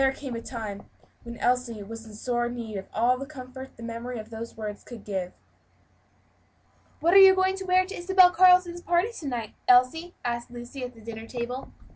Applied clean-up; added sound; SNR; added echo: none; none; none; none.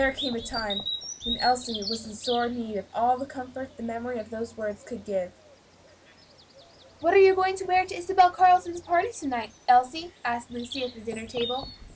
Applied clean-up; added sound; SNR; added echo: none; Bird vocalization, bird call, bird song; 14 dB; none.